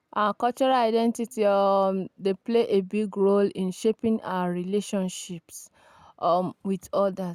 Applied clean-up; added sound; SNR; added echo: none; none; none; none.